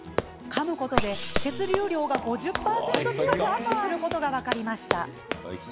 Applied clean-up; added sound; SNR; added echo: none; Run; 4 dB; none.